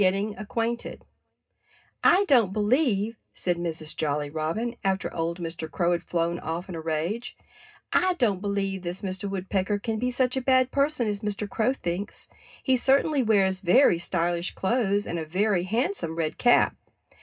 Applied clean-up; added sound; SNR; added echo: none; none; none; reverberation time 0.2 s.